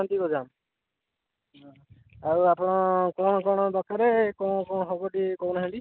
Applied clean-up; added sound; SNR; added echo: none; none; none; none.